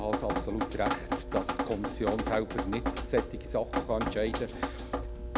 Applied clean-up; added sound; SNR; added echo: none; Drip; 0 dB; none.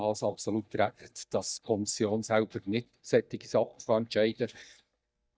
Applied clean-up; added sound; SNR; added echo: neural mask model DeepFilterNet 3.